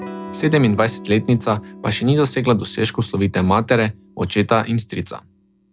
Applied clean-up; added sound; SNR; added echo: none; Electric guitar / Strum; 18 dB; none.